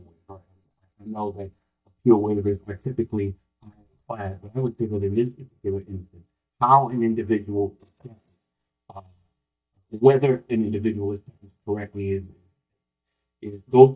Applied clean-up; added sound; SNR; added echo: neural mask model DeepFilterNet 3.